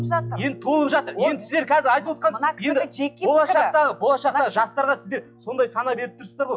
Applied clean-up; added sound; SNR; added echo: classical method log-MMSE.